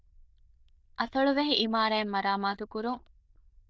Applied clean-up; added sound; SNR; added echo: neural diffusion model UNIVERSE++.